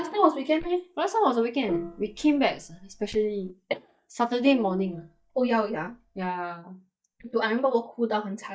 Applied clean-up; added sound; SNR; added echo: neural mask model DeepFilterNet 3.